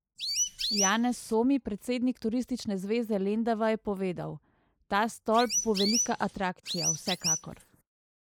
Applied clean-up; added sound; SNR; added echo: neural mask model Resemble Enhance denoiser.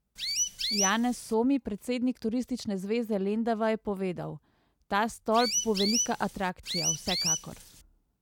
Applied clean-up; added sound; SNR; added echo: none; Chirp, tweet; 1 dB; none.